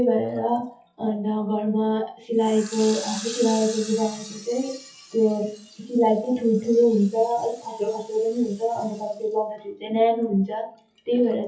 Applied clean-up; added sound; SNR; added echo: classical method WPE with log-MMSE.